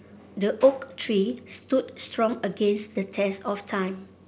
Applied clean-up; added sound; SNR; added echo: none; none; none; none.